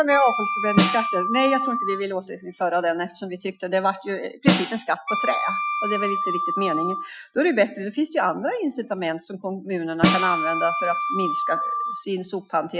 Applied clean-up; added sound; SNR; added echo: classical method Wiener filter.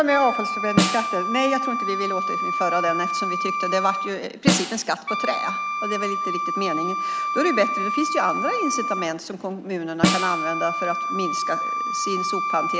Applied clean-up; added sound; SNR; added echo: none; Wind instrument, woodwind instrument + Snare drum; -1 dB; none.